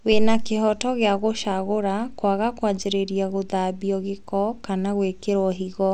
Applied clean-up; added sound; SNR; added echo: none; none; none; none.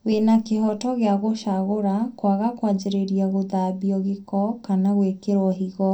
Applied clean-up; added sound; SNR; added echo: none; none; none; reverberation time 0.2 s.